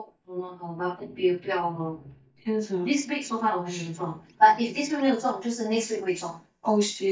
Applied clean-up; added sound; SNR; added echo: neural mask model DeepFilterNet 3.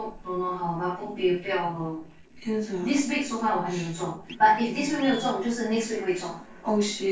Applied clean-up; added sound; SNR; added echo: neural separator model SepFormer DNS4.